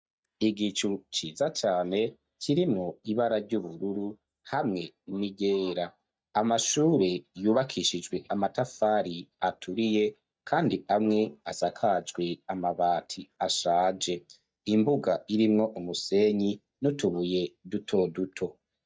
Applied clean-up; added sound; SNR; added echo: neural mask model DeepFilterNet 3.